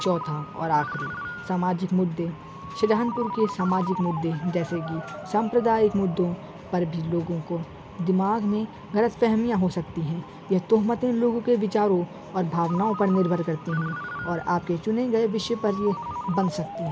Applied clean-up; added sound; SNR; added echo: none; Ringtone; 13 dB; none.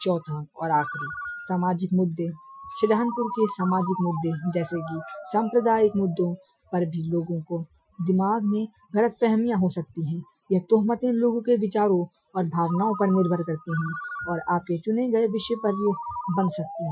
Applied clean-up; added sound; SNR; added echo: classical method Wiener filter.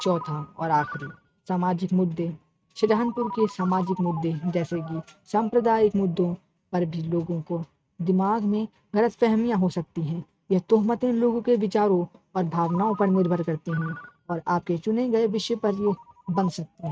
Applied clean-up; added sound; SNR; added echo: neural mask model RNNoise.